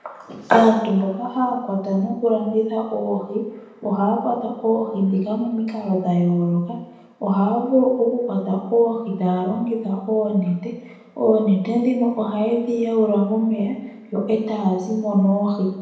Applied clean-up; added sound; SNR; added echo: none; none; none; reverberation time 0.9 s.